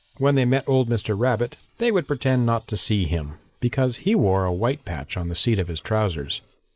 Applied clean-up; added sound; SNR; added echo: neural mask model Resemble Enhance denoiser.